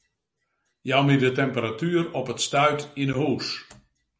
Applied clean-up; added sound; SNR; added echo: none; none; none; none.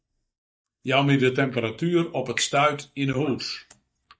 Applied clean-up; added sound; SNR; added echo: neural mask model DeepFilterNet 3.